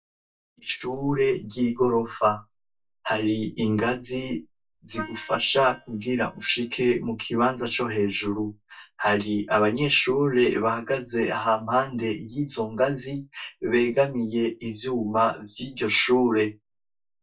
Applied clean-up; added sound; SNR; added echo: neural mask model DeepFilterNet 3.